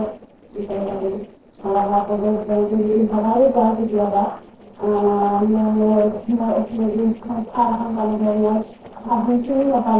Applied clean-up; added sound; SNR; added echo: neural separator model SepFormer DNS4.